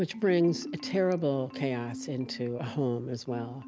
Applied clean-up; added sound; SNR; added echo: none; Marimba, xylophone; 13 dB; none.